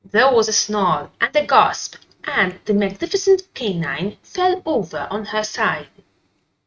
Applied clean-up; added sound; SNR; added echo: neural mask model RNNoise.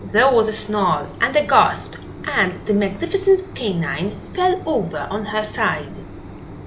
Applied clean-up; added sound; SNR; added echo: none; Mechanisms; 15 dB; none.